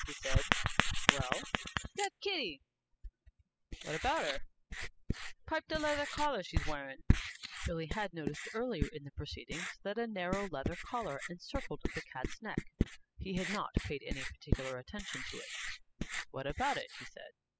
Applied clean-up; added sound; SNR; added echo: classical method spectral subtraction.